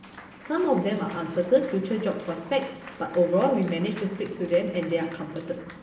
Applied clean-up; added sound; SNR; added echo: none; Applause / Cheering; 19 dB; reverberation time 2.9 s.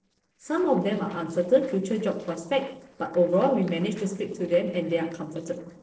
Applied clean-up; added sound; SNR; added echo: neural separator model SepFormer DNS4.